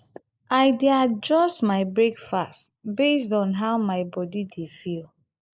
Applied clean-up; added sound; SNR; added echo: neural mask model Resemble Enhance denoiser.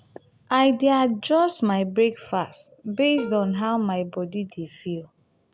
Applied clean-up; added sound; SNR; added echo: none; Plucked string instrument; 17 dB; none.